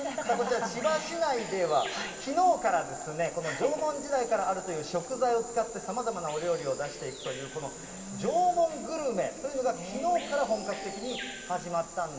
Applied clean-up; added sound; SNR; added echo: none; Bird vocalization, bird call, bird song; 14 dB; reverberation time 2.3 s.